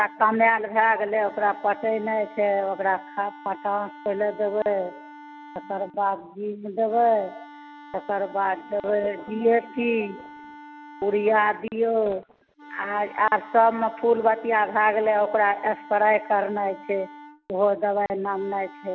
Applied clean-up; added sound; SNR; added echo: none; Wind instrument, woodwind instrument; 20 dB; none.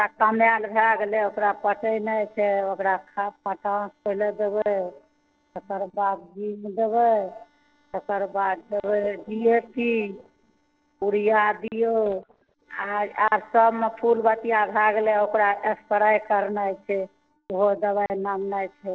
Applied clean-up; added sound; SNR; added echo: neural separator model SepFormer DNS4.